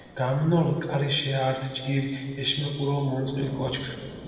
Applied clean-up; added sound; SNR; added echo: none; Thunder / Rain; 19 dB; reverberation time 1.5 s.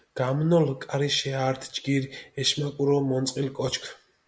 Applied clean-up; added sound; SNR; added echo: none; none; none; none.